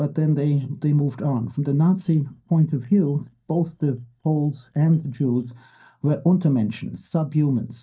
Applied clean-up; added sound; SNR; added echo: neural mask model DeepFilterNet 3.